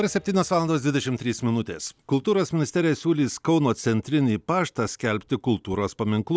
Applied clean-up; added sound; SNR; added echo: none; none; none; none.